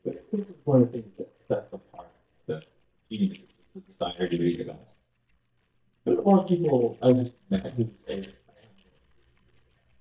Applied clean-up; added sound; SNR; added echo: neural mask model DeepFilterNet 3.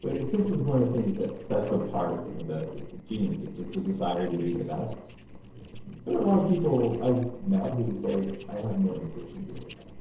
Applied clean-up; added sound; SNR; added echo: neural separator model SepFormer DNS4.